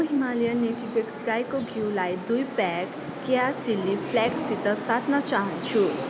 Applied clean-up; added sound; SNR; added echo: none; none; none; none.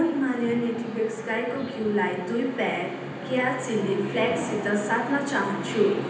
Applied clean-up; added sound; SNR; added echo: none; none; none; reverberation time 0.9 s.